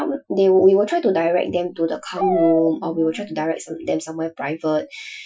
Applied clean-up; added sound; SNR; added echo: classical method Wiener filter.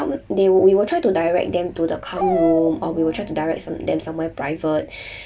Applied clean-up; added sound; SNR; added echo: none; Dog; 8 dB; none.